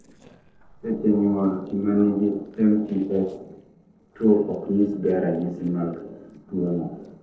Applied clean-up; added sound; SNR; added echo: neural separator model SepFormer DNS4.